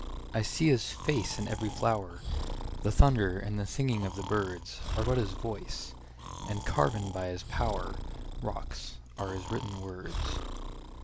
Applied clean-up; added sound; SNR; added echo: none; Breathing; 7 dB; none.